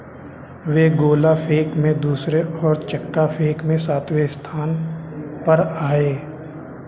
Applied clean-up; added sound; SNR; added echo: none; none; none; none.